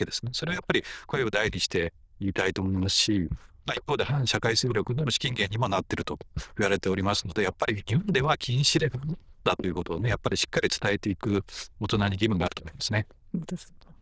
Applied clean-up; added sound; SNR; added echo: neural diffusion model UNIVERSE++.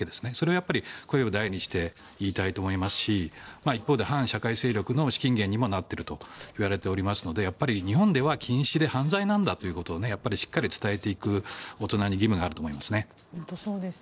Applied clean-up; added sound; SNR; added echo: neural separator model SepFormer DNS4.